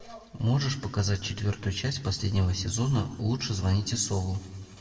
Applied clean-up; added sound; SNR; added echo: none; none; none; reverberation time 1.3 s.